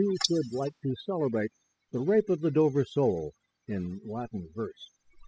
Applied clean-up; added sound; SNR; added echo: classical method spectral subtraction.